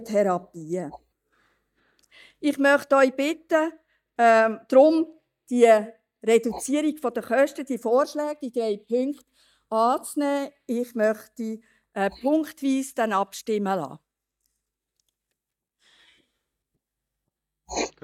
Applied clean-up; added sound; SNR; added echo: neural mask model DeepFilterNet 3.